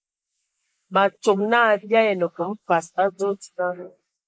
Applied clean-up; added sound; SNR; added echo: neural mask model Resemble Enhance denoiser.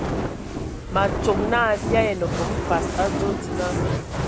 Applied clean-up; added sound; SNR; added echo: none; Fire; 0 dB; none.